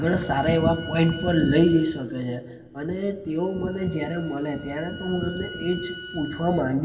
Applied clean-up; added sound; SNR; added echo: none; Bowed string instrument; 16 dB; reverberation time 1.8 s.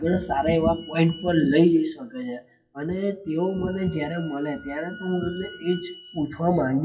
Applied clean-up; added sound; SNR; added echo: classical method WPE with log-MMSE.